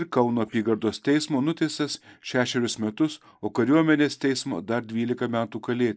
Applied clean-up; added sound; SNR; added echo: neural mask model Resemble Enhance denoiser.